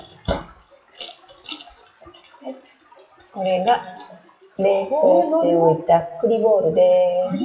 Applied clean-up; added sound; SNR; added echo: classical method WPE with log-MMSE.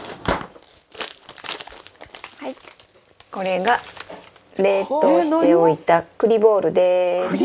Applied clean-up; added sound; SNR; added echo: none; none; none; none.